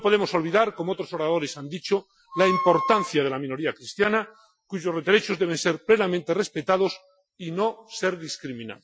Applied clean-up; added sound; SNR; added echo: classical method Wiener filter.